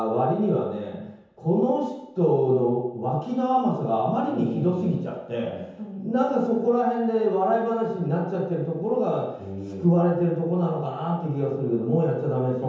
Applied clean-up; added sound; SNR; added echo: none; none; none; reverberation time 0.9 s.